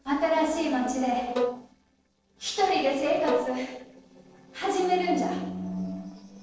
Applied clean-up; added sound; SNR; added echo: neural separator model SepFormer DNS4.